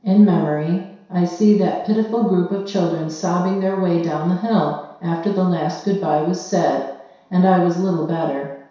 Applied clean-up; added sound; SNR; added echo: none; none; none; reverberation time 0.7 s.